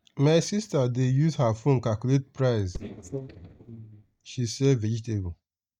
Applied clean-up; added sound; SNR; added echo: neural mask model DeepFilterNet 3.